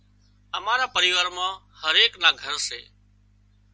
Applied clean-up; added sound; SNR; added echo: none; none; none; none.